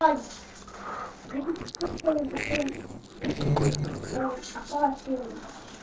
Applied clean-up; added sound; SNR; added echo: neural separator model SepFormer DNS4.